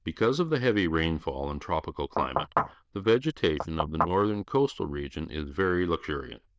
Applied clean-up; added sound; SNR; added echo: neural diffusion model UNIVERSE++.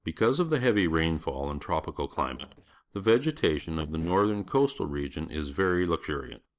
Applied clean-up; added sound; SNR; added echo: neural separator model SepFormer DNS4.